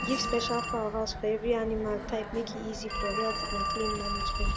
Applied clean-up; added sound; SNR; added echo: none; Telephone; 1 dB; none.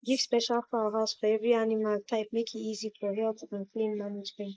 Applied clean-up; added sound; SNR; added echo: neural mask model Resemble Enhance denoiser.